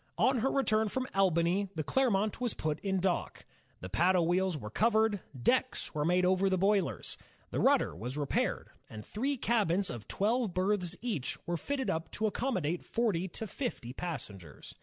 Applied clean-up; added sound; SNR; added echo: none; none; none; none.